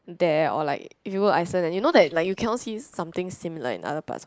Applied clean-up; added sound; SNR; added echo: neural mask model Resemble Enhance denoiser.